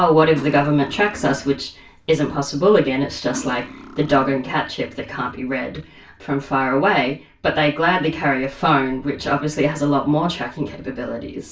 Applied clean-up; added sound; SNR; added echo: none; Cutlery, silverware; 16 dB; reverberation time 0.3 s.